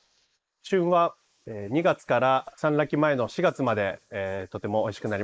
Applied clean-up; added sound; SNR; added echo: neural mask model Resemble Enhance denoiser.